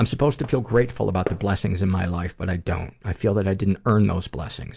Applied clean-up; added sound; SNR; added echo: neural mask model Resemble Enhance denoiser.